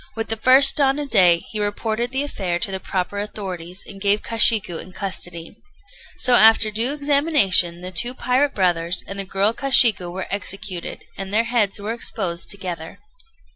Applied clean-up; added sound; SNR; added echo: none; none; none; none.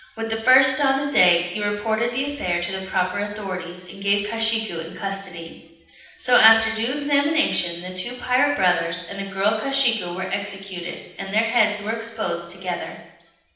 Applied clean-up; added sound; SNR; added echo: none; none; none; reverberation time 0.9 s.